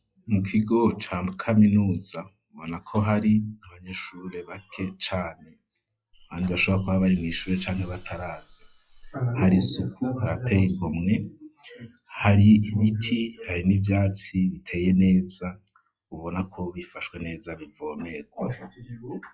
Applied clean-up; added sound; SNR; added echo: classical method log-MMSE.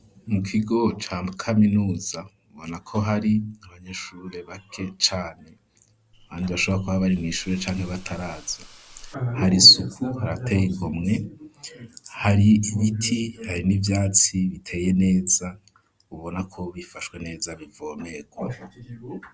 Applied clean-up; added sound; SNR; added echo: none; Hiss / Insect; 19 dB; none.